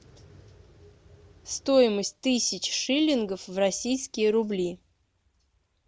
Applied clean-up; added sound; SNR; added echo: none; none; none; none.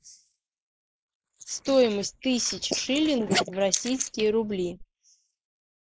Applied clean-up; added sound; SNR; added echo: neural mask model Resemble Enhance denoiser.